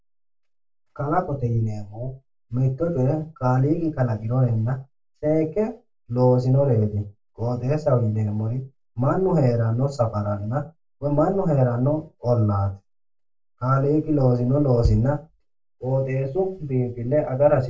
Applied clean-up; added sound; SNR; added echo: none; Bass drum; 8 dB; reverberation time 0.2 s.